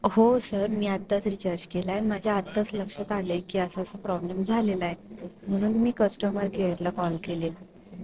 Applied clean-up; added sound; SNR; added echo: neural separator model SepFormer DNS4.